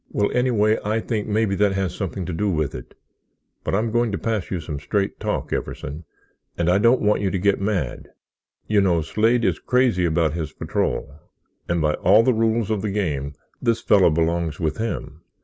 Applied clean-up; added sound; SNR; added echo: none; none; none; none.